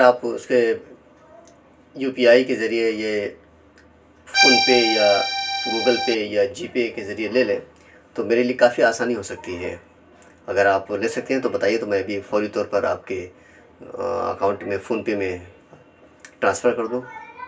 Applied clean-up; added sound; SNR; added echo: none; Accordion; -2 dB; reverberation time 0.2 s.